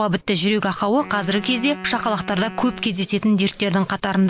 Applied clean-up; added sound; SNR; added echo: none; Wind instrument, woodwind instrument; 16 dB; none.